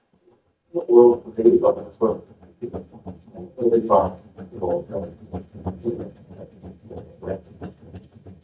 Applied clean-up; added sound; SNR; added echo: neural mask model DeepFilterNet 3.